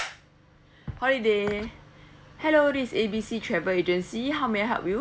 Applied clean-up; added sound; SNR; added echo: none; none; none; none.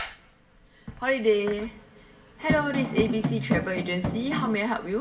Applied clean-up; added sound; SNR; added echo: none; Drum; 1 dB; reverberation time 1.7 s.